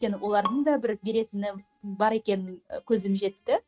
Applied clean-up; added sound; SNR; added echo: neural mask model RNNoise.